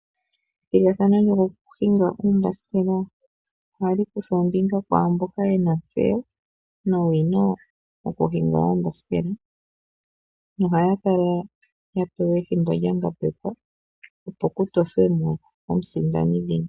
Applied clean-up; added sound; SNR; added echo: none; none; none; none.